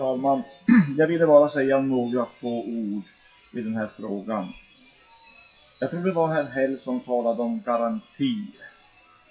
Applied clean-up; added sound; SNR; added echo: classical method WPE with log-MMSE.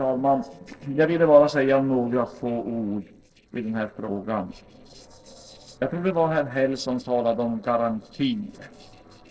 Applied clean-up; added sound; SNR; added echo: neural separator model SepFormer DNS4.